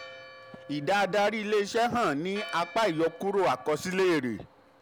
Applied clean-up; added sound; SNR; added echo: none; Church bell; 19 dB; none.